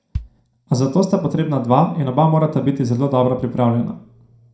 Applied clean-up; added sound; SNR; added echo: none; Bass drum; 17 dB; reverberation time 0.4 s.